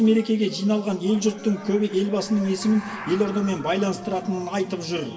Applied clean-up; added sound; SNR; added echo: none; Animal; 19 dB; reverberation time 1.7 s.